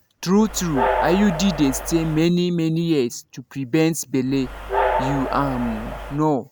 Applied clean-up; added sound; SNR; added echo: none; Train; 5 dB; none.